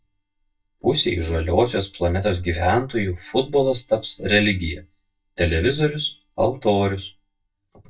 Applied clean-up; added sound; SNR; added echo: neural mask model DeepFilterNet 3.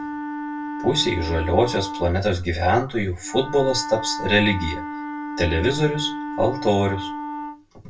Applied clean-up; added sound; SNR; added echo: none; Wind instrument, woodwind instrument; 8 dB; reverberation time 0.2 s.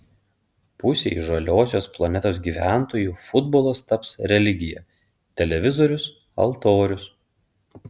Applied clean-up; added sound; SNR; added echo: none; none; none; none.